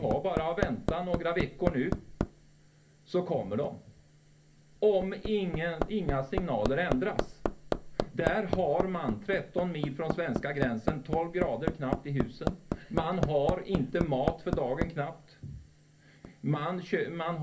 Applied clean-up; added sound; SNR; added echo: none; Hammer; 4 dB; reverberation time 0.3 s.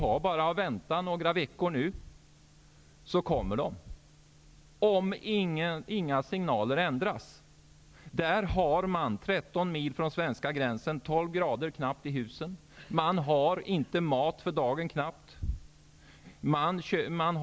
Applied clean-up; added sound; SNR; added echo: none; none; none; none.